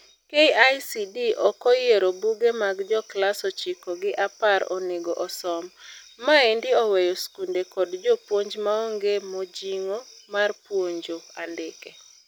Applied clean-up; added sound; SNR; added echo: none; none; none; none.